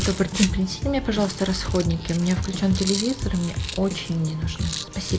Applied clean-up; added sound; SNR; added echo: none; Drum kit + Rattle; 5 dB; none.